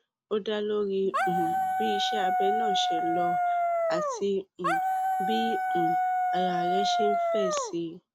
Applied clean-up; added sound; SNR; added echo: none; Dog; -5 dB; none.